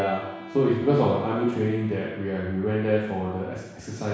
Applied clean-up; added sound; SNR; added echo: none; Wind instrument, woodwind instrument; 18 dB; reverberation time 1.1 s.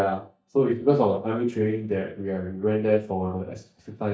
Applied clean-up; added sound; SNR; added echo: neural mask model DeepFilterNet 3.